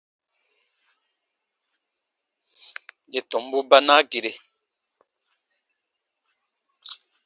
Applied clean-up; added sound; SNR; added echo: none; none; none; none.